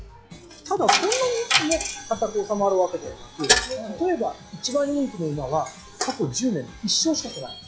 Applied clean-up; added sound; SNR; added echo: classical method log-MMSE.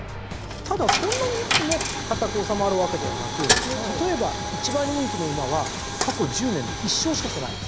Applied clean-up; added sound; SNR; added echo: none; Coin (dropping); 1 dB; none.